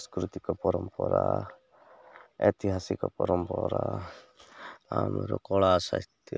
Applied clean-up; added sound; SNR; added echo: none; none; none; none.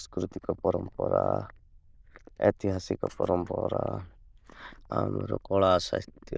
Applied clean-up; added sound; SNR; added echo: neural diffusion model UNIVERSE++.